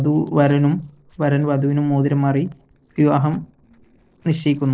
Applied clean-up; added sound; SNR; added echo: neural separator model SepFormer DNS4.